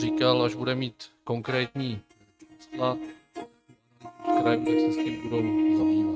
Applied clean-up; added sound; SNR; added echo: neural mask model RNNoise.